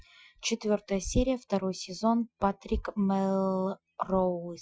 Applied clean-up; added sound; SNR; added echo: classical method Wiener filter.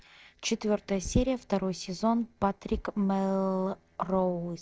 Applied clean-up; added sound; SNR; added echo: neural separator model SepFormer DNS4.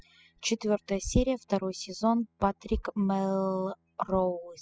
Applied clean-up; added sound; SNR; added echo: classical method spectral subtraction.